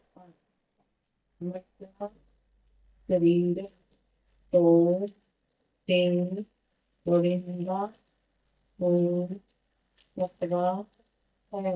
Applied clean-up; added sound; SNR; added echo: neural mask model DeepFilterNet 3.